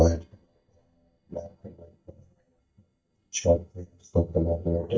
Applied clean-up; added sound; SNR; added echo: neural mask model DeepFilterNet 3.